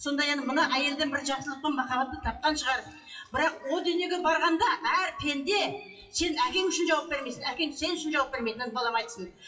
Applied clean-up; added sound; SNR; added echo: classical method WPE with log-MMSE.